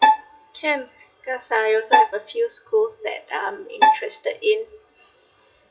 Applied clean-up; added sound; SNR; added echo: classical method WPE with log-MMSE.